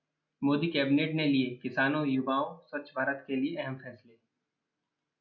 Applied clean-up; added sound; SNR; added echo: none; none; none; none.